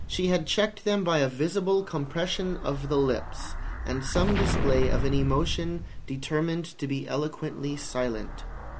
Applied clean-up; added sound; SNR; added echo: none; Explosion; 3 dB; none.